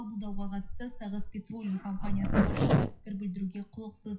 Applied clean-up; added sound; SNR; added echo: classical method WPE with log-MMSE.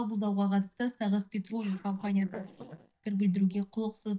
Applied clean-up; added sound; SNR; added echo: neural mask model DeepFilterNet 3.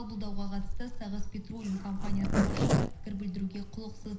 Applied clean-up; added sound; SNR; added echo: none; Zipper (clothing); -5 dB; reverberation time 0.5 s.